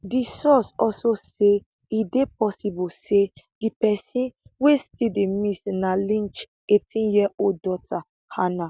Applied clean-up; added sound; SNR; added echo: none; none; none; none.